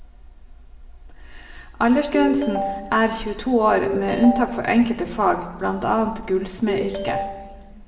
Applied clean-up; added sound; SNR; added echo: none; Ringtone; 5 dB; reverberation time 1.5 s.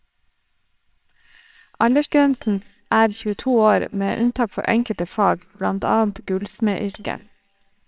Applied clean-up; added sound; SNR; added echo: neural separator model SepFormer WHAMR!.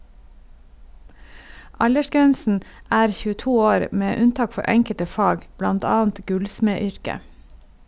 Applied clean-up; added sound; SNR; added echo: none; none; none; none.